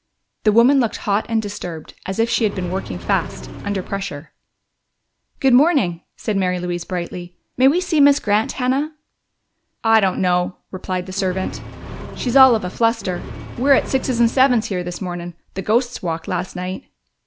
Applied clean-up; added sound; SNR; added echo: none; Accelerating, revving, vroom; 11 dB; none.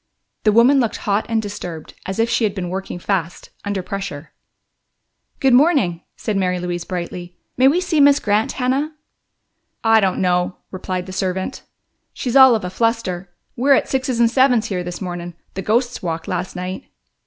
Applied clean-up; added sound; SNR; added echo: none; none; none; none.